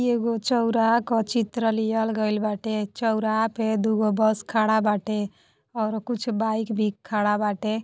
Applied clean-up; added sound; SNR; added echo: none; none; none; none.